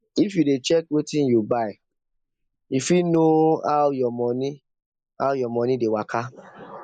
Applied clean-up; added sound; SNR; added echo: neural mask model Resemble Enhance denoiser.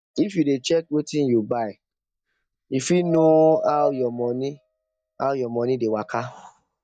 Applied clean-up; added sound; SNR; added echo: neural mask model DeepFilterNet 3.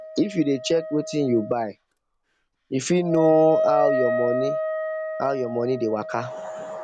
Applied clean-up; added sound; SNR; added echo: none; Wind instrument, woodwind instrument; 3 dB; none.